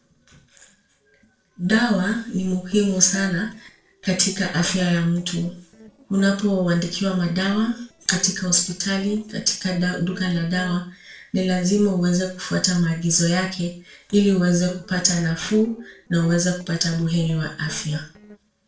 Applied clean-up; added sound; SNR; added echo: neural separator model SepFormer DNS4.